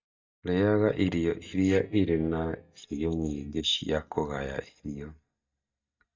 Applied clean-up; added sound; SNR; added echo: neural mask model DeepFilterNet 3.